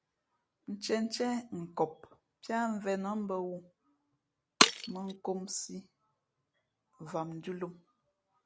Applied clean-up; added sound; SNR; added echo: none; Shatter; -3 dB; none.